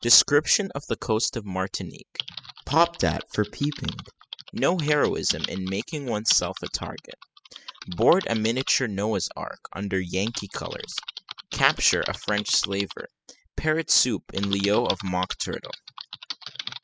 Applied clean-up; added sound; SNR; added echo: classical method spectral subtraction.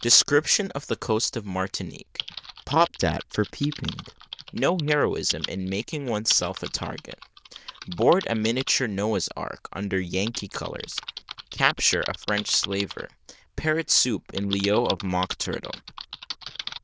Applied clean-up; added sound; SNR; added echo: neural diffusion model UNIVERSE++.